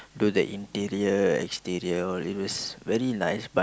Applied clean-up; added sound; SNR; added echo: none; none; none; none.